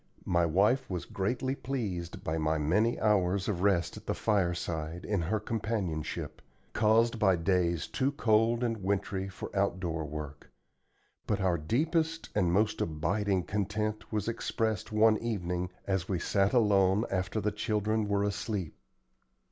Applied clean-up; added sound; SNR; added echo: none; none; none; none.